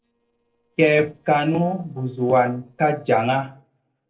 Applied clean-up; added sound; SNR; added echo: neural separator model SepFormer DNS4.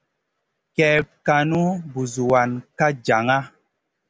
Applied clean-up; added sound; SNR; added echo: none; none; none; none.